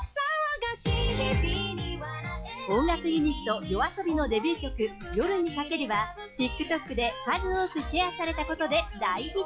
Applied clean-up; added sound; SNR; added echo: classical method log-MMSE.